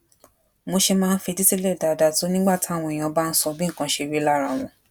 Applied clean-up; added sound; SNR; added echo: none; none; none; none.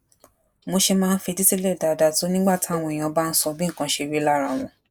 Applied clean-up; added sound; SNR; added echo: neural mask model Resemble Enhance denoiser.